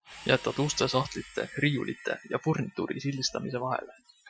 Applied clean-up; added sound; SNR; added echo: classical method Wiener filter.